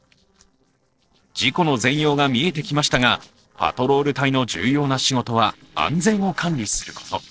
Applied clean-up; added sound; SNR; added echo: neural separator model SepFormer DNS4.